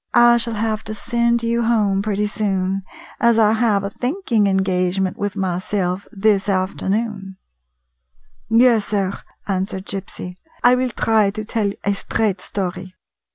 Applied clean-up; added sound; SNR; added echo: none; none; none; none.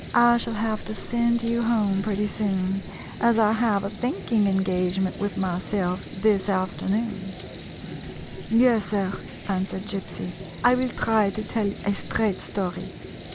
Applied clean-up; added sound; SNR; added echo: none; Cricket; -3 dB; none.